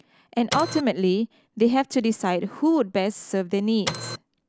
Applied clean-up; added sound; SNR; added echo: none; Printer; 5 dB; none.